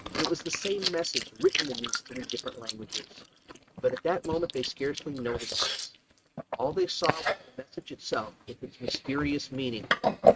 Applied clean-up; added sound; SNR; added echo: neural mask model RNNoise.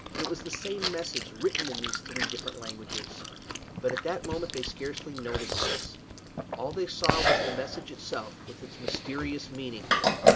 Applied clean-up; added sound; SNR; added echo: none; Chewing, mastication; -4 dB; none.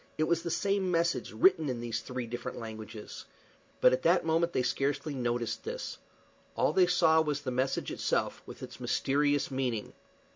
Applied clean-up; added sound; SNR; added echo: none; none; none; none.